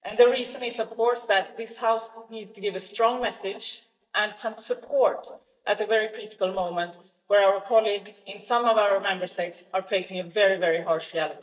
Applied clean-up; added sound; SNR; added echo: neural mask model DeepFilterNet 3.